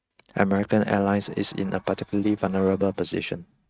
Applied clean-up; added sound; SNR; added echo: neural mask model RNNoise.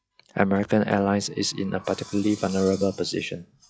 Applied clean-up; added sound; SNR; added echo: classical method log-MMSE.